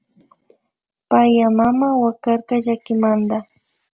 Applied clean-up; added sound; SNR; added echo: none; none; none; none.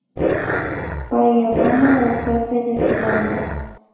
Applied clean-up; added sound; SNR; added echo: none; Growling; 2 dB; reverberation time 1.0 s.